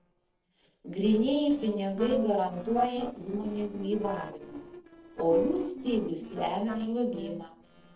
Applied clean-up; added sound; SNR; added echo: neural separator model SepFormer DNS4.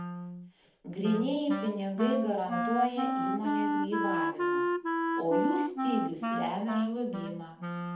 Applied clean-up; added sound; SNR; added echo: none; Wind instrument, woodwind instrument; -1 dB; reverberation time 0.6 s.